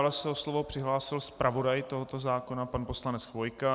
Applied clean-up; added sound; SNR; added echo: none; none; none; none.